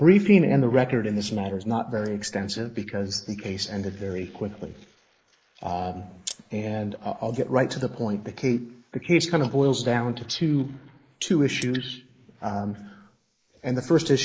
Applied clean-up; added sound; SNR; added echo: neural mask model Resemble Enhance denoiser.